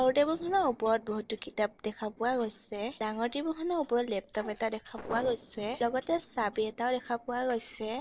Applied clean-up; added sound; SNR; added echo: neural separator model SepFormer DNS4.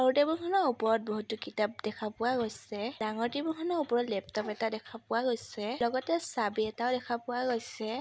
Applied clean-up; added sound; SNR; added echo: none; none; none; none.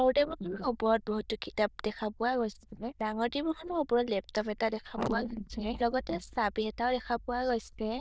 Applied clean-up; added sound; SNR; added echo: neural diffusion model UNIVERSE++.